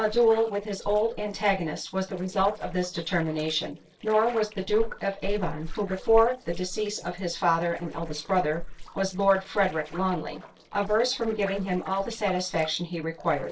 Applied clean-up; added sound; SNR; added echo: neural separator model SepFormer DNS4.